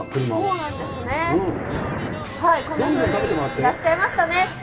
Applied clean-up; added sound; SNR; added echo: none; Breathing; 9 dB; reverberation time 2.7 s.